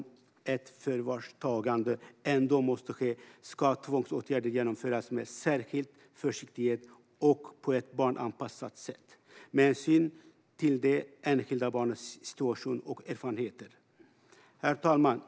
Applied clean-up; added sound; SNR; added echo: none; none; none; none.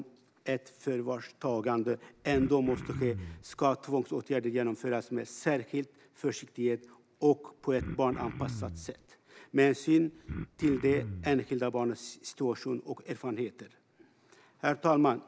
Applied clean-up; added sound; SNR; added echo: none; Cough; 9 dB; none.